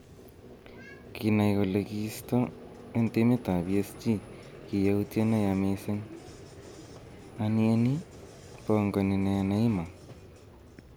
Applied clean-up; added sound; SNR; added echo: none; Vehicle; 18 dB; none.